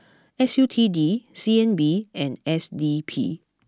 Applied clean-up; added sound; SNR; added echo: none; none; none; none.